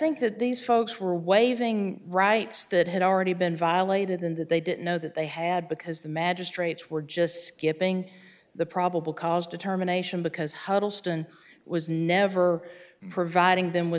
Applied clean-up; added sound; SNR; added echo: none; none; none; none.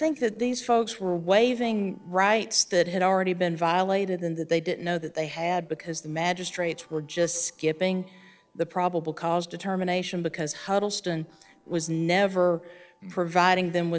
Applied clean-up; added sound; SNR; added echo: neural separator model SepFormer DNS4.